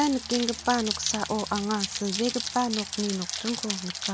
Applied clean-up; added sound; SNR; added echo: none; Rain; 5 dB; none.